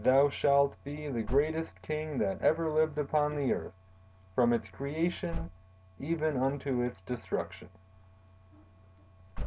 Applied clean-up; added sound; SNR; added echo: none; Slam / Car; 13 dB; none.